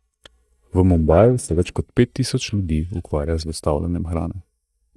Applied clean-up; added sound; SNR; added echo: neural mask model DeepFilterNet 3.